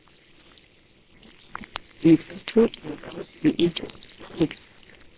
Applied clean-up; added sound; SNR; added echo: neural separator model SepFormer WHAMR!.